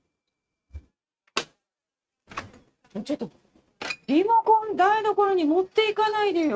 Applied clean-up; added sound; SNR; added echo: neural mask model RNNoise.